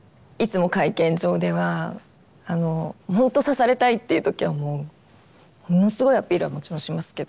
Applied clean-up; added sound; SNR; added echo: none; none; none; none.